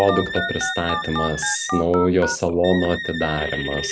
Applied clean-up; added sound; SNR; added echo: none; Wind instrument, woodwind instrument + Telephone; 6 dB; none.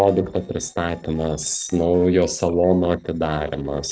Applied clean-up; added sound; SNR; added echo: neural separator model SepFormer DNS4.